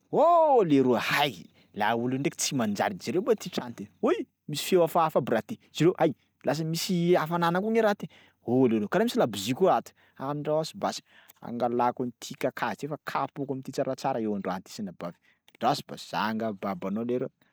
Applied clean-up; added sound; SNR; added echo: none; none; none; none.